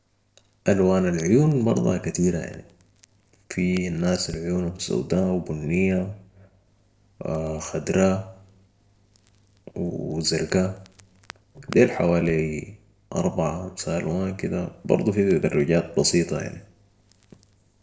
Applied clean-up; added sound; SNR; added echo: neural separator model SepFormer DNS4.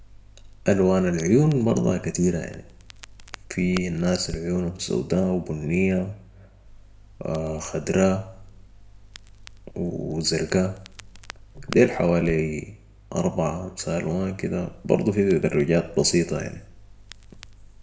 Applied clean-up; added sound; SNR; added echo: none; Crackle; 19 dB; reverberation time 0.5 s.